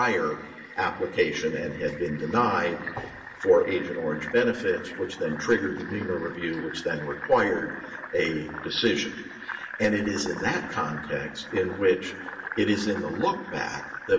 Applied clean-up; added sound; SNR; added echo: none; Fill (with liquid); 13 dB; reverberation time 1.3 s.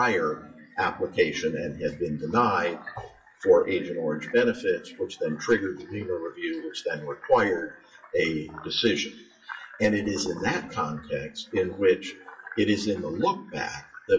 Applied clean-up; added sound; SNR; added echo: classical method WPE with log-MMSE.